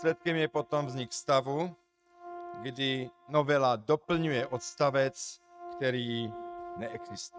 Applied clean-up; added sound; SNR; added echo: neural mask model RNNoise.